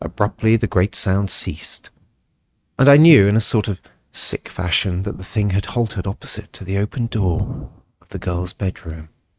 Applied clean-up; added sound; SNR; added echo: neural mask model RNNoise.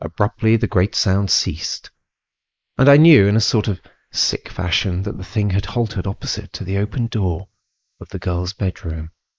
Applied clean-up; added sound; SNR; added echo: neural mask model Resemble Enhance denoiser.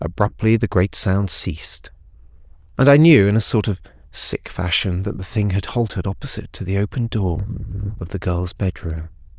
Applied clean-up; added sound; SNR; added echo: neural diffusion model UNIVERSE++.